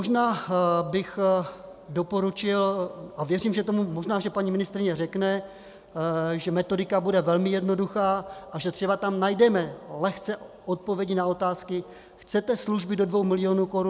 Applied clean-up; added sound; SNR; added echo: none; none; none; none.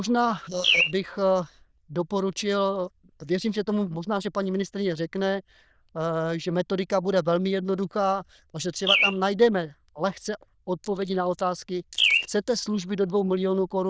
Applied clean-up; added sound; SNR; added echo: neural diffusion model UNIVERSE++.